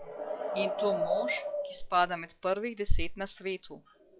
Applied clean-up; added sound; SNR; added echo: classical method log-MMSE.